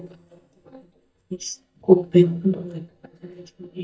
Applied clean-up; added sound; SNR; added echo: neural mask model DeepFilterNet 3.